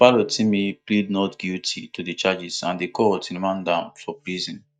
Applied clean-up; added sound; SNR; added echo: neural mask model DeepFilterNet 3.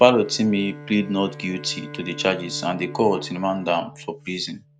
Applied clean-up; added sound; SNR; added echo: none; Bowed string instrument; 17 dB; none.